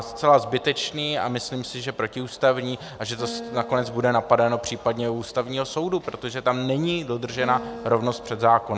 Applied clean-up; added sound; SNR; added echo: none; Acoustic guitar; 17 dB; none.